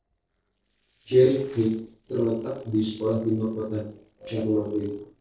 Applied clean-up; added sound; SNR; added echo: neural separator model SepFormer DNS4.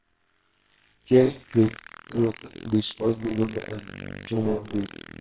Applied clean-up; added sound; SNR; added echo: neural separator model SepFormer WHAMR!.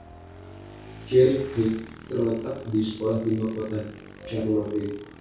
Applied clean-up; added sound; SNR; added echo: none; Motorcycle / Engine; 18 dB; reverberation time 0.6 s.